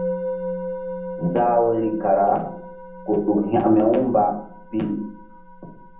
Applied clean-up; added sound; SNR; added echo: none; Musical instrument; 10 dB; reverberation time 0.6 s.